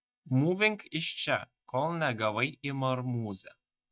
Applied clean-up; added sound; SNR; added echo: neural mask model DeepFilterNet 3.